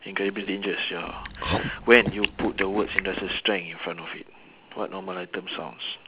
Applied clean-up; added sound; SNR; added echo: none; Chewing, mastication; 3 dB; none.